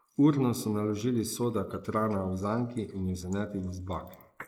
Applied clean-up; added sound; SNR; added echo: neural mask model Resemble Enhance denoiser.